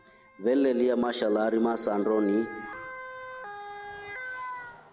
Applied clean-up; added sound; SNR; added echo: none; Motor vehicle (road) / Siren; 13 dB; none.